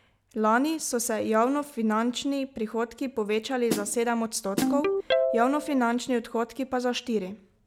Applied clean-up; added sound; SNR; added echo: none; Snare drum + Ringtone; 6 dB; none.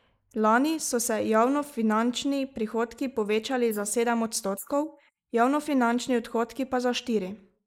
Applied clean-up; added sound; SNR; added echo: neural mask model Resemble Enhance denoiser.